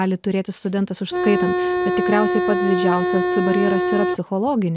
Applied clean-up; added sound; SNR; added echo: none; Organ; -2 dB; none.